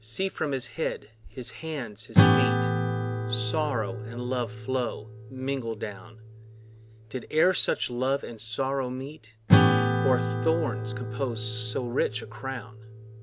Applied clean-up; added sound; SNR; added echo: none; Acoustic guitar / Strum; -2 dB; none.